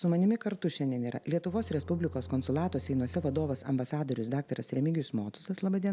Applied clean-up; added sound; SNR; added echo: none; Bowed string instrument; 14 dB; none.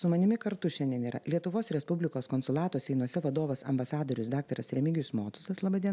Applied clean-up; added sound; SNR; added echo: none; none; none; none.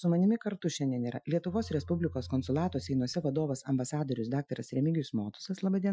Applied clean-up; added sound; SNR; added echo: classical method Wiener filter.